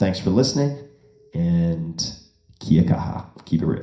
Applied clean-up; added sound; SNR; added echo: none; none; none; reverberation time 0.5 s.